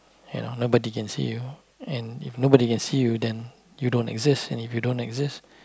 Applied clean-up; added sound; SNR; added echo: none; none; none; none.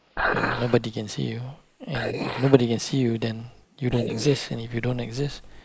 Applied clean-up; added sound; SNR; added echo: neural mask model Resemble Enhance denoiser.